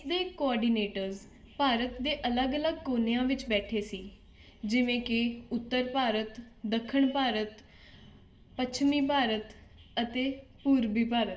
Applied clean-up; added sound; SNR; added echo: none; none; none; reverberation time 0.7 s.